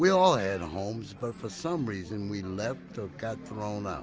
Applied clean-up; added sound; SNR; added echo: none; none; none; none.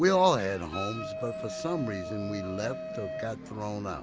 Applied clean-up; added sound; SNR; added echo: none; Wind instrument, woodwind instrument; 9 dB; none.